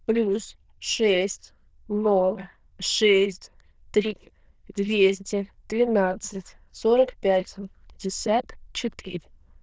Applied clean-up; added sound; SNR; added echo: neural diffusion model UNIVERSE++.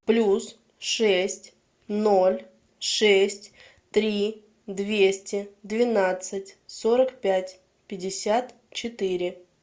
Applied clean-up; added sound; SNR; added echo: none; none; none; none.